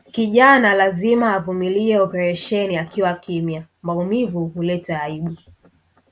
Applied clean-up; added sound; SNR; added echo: none; none; none; none.